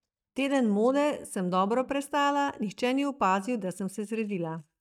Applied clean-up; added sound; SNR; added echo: neural mask model DeepFilterNet 3.